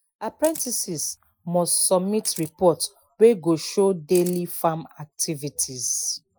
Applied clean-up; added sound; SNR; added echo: classical method Wiener filter.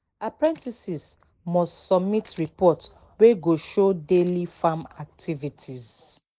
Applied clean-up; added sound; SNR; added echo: neural mask model Resemble Enhance denoiser.